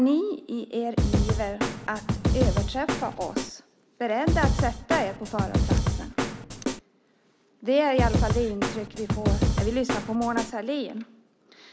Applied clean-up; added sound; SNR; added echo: none; Snare drum / Drum kit; -3 dB; none.